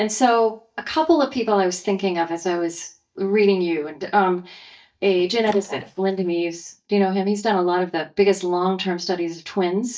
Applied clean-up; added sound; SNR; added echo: neural mask model DeepFilterNet 3.